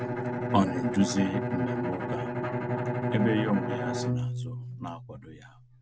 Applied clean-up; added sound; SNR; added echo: none; Bowed string instrument; 0 dB; none.